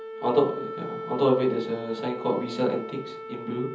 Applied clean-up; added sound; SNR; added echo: none; Wind instrument, woodwind instrument; 10 dB; reverberation time 0.7 s.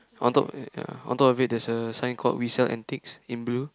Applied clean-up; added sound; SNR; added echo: none; none; none; none.